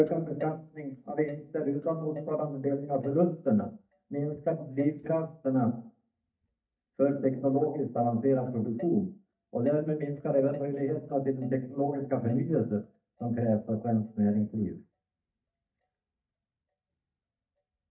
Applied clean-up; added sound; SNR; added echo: neural mask model DeepFilterNet 3.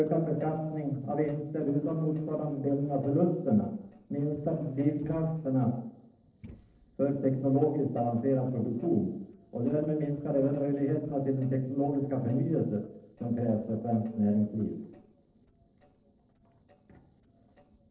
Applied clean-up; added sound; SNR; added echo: neural separator model SepFormer DNS4.